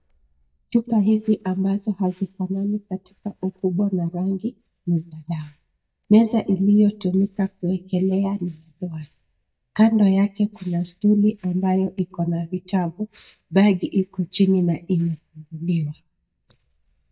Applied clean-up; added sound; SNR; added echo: neural mask model DeepFilterNet 3.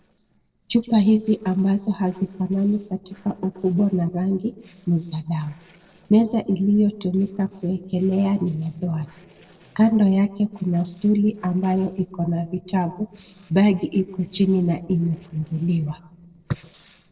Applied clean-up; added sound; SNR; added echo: neural separator model SepFormer DNS4.